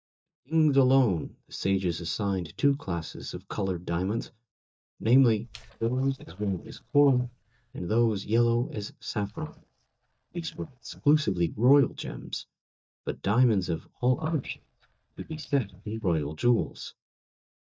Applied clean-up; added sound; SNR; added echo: neural mask model DeepFilterNet 3.